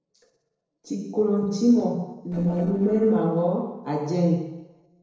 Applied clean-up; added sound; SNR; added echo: neural separator model SepFormer DNS4.